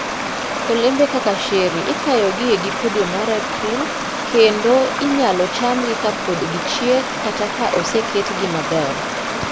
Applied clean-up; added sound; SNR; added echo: none; Stream; 4 dB; none.